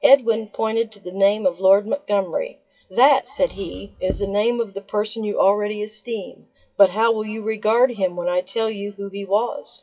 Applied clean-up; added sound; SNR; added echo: classical method WPE with log-MMSE.